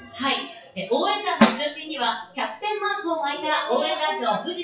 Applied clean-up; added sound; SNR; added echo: classical method WPE with log-MMSE.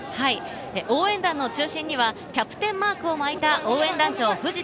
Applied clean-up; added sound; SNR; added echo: none; none; none; none.